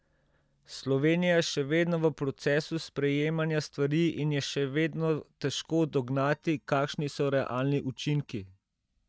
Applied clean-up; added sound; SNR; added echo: neural mask model DeepFilterNet 3.